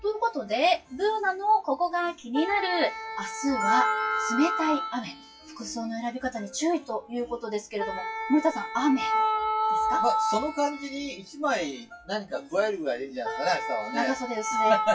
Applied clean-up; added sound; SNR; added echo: classical method WPE with log-MMSE.